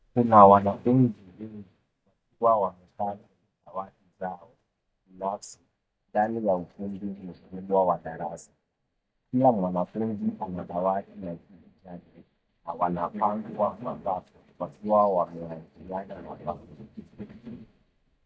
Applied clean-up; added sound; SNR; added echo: neural mask model DeepFilterNet 3.